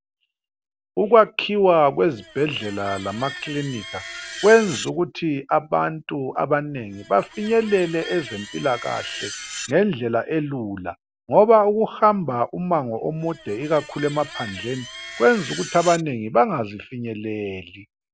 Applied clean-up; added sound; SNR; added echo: none; Screech; 15 dB; none.